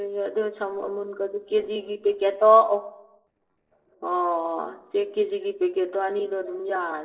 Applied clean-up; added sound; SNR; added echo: neural separator model SepFormer DNS4.